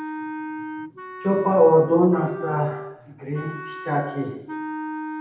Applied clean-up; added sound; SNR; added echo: none; Wind instrument, woodwind instrument; 11 dB; reverberation time 0.8 s.